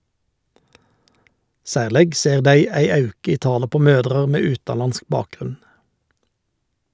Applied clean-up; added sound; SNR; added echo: none; none; none; none.